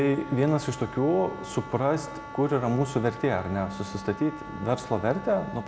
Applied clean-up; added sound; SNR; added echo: none; Wind instrument, woodwind instrument; 15 dB; none.